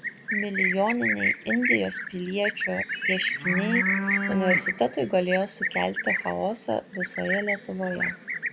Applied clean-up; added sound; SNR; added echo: none; Livestock, farm animals, working animals; 0 dB; none.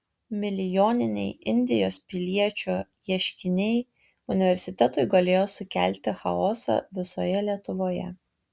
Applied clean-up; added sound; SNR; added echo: none; none; none; none.